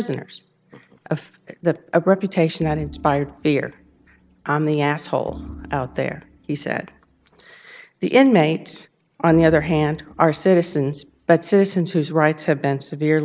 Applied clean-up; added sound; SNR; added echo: none; Organ; 19 dB; none.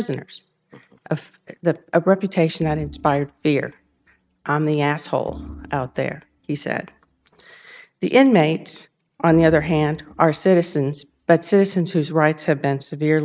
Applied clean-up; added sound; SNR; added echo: neural mask model RNNoise.